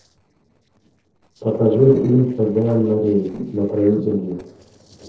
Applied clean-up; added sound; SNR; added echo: neural separator model SepFormer DNS4.